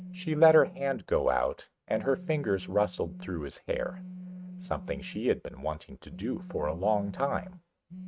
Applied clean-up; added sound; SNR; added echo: neural mask model RNNoise.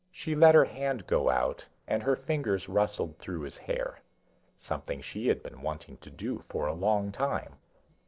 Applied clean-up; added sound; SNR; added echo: neural separator model SepFormer DNS4.